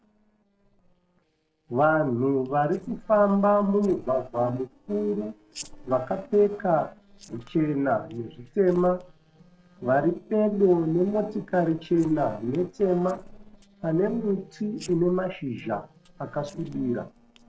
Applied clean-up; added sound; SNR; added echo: neural separator model SepFormer DNS4.